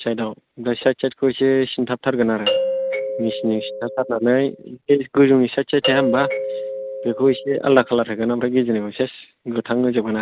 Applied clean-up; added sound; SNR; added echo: none; Doorbell; 5 dB; none.